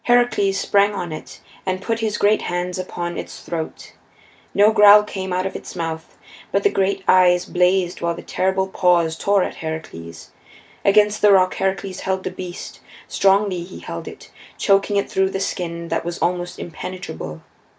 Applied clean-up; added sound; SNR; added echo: none; none; none; none.